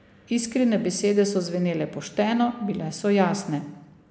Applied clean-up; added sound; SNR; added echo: none; none; none; none.